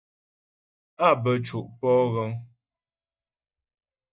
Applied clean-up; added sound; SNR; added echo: neural mask model DeepFilterNet 3.